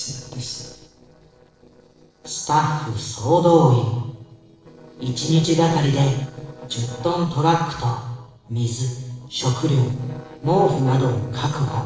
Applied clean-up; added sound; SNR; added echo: neural separator model SepFormer DNS4.